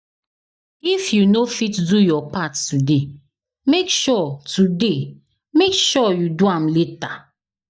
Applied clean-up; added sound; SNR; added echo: neural mask model DeepFilterNet 3.